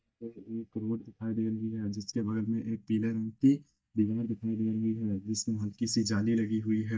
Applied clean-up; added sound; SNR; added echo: neural mask model DeepFilterNet 3.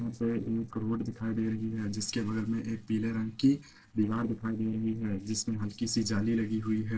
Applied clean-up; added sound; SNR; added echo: neural separator model SepFormer DNS4.